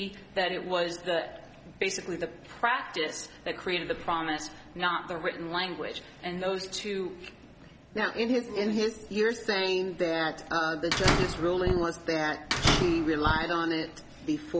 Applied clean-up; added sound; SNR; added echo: none; Slam; -2 dB; none.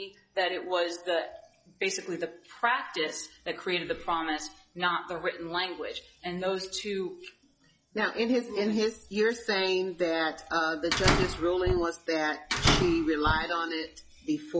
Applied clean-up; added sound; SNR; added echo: classical method log-MMSE.